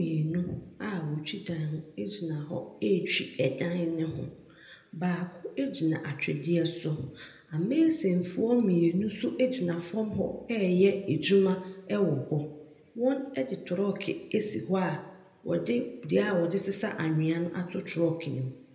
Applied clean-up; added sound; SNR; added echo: none; none; none; reverberation time 0.7 s.